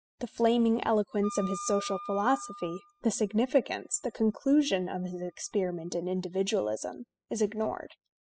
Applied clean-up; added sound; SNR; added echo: classical method spectral subtraction.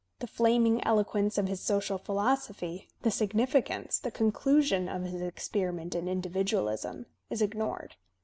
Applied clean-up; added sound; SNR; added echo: none; none; none; none.